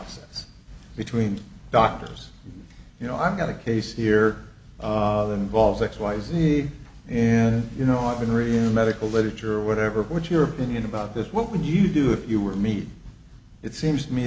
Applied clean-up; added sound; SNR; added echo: none; none; none; none.